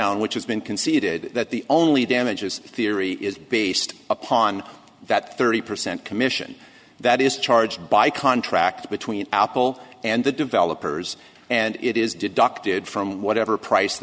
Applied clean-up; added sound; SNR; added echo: none; none; none; none.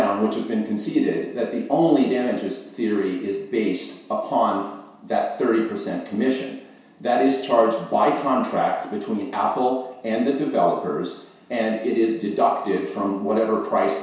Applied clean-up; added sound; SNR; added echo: none; none; none; reverberation time 0.7 s.